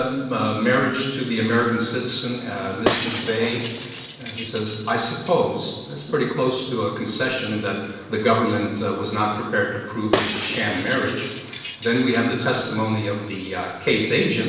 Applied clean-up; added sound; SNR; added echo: none; Shatter; 8 dB; reverberation time 1.1 s.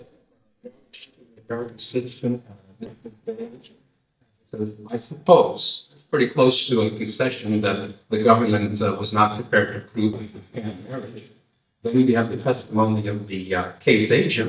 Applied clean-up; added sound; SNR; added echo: neural mask model DeepFilterNet 3.